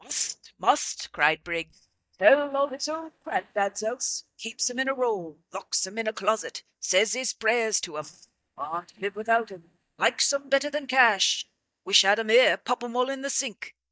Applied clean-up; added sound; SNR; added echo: neural mask model DeepFilterNet 3.